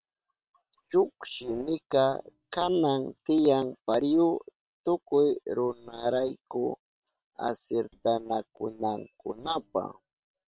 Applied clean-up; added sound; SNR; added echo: neural separator model SepFormer WHAM!.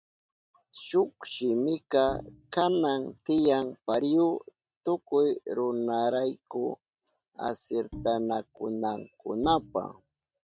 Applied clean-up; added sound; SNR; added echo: neural mask model RNNoise.